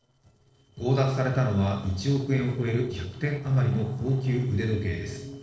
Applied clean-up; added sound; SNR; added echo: neural separator model SepFormer DNS4.